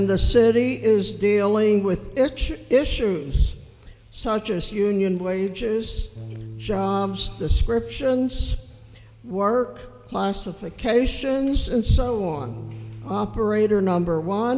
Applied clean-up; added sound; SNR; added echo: none; Bass guitar; 19 dB; none.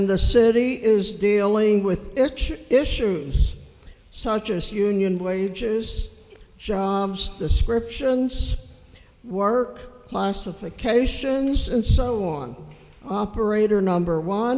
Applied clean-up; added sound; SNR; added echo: none; none; none; none.